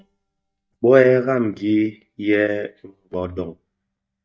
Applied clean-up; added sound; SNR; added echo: neural mask model DeepFilterNet 3.